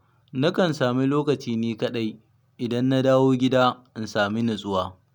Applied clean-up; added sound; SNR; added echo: none; none; none; none.